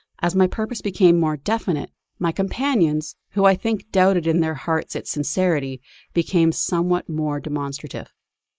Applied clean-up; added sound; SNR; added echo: neural mask model Resemble Enhance denoiser.